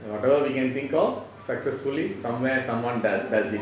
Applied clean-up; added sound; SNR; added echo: none; none; none; none.